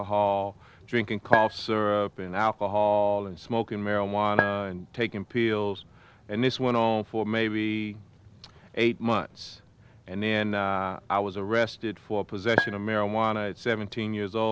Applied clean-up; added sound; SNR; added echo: none; Chink, clink; 1 dB; none.